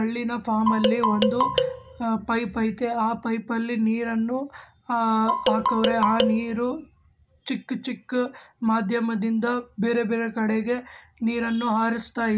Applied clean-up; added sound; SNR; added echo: none; Marimba, xylophone; 0 dB; none.